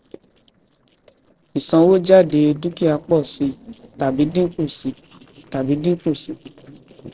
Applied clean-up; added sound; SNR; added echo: neural separator model SepFormer DNS4.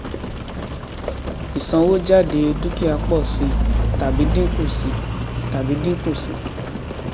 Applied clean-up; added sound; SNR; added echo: none; Rain; 1 dB; none.